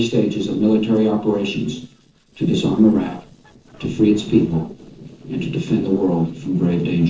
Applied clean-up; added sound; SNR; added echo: neural separator model SepFormer DNS4.